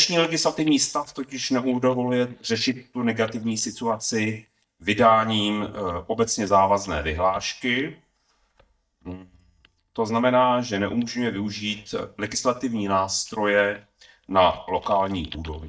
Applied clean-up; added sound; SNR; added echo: neural mask model DeepFilterNet 3.